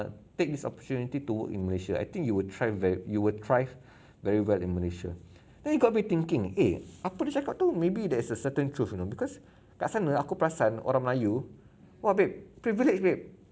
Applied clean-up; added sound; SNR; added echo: none; none; none; none.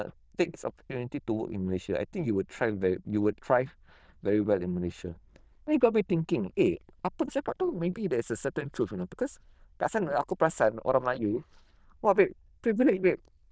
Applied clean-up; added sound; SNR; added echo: neural diffusion model UNIVERSE++.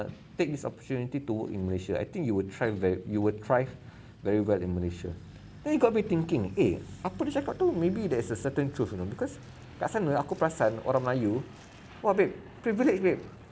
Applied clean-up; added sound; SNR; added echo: none; Truck; 19 dB; none.